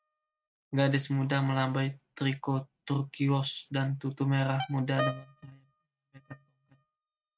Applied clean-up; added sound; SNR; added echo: neural mask model RNNoise.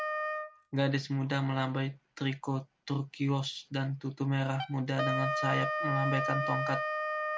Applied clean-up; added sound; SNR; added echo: none; Wind instrument, woodwind instrument; 4 dB; none.